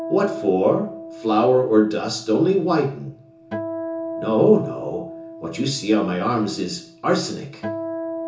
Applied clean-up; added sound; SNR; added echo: none; Acoustic guitar; 11 dB; reverberation time 0.7 s.